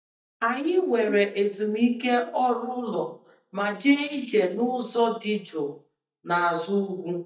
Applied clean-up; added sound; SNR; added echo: neural mask model DeepFilterNet 3.